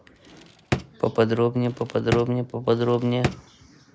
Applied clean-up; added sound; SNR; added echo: none; Drawer open or close; 7 dB; none.